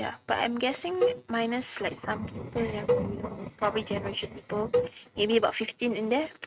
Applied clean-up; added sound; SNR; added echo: neural mask model RNNoise.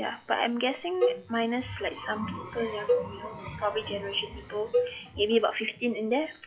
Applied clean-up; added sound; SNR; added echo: classical method log-MMSE.